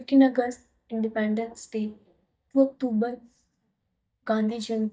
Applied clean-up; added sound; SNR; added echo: neural mask model DeepFilterNet 3.